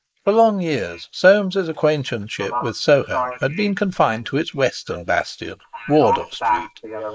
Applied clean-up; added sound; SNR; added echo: neural mask model Resemble Enhance denoiser.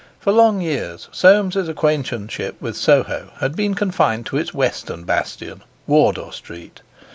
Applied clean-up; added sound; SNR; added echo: none; none; none; none.